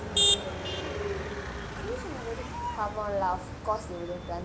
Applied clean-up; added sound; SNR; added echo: none; Motor vehicle (road); -3 dB; none.